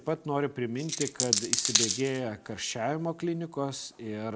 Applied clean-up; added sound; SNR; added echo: none; Coin (dropping); -3 dB; none.